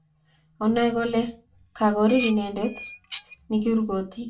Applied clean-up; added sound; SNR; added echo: none; Dishes, pots, and pans; 11 dB; reverberation time 0.2 s.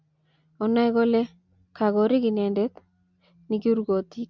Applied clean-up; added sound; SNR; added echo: none; none; none; none.